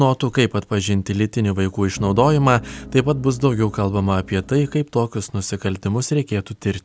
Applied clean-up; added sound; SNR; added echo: none; Piano; 16 dB; none.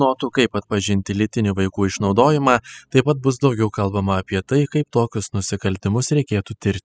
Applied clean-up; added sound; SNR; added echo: classical method spectral subtraction.